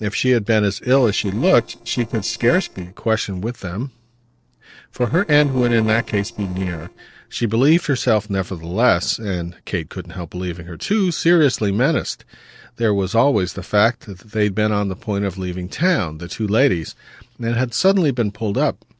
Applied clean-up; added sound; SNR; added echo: neural separator model SepFormer DNS4.